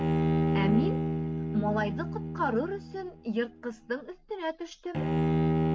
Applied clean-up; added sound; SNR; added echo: none; Bowed string instrument; -4 dB; none.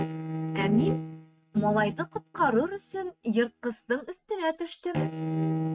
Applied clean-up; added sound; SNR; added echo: neural mask model RNNoise.